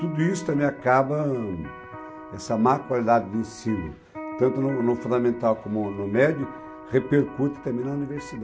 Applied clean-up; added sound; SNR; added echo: none; Electric guitar; 15 dB; none.